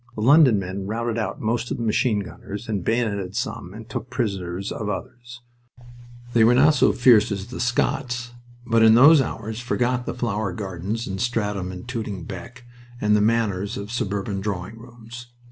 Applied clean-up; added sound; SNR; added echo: none; none; none; none.